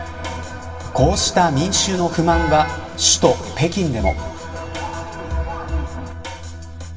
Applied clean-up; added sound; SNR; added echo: none; none; none; reverberation time 1.6 s.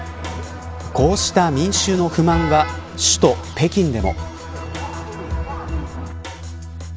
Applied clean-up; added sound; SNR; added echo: none; none; none; none.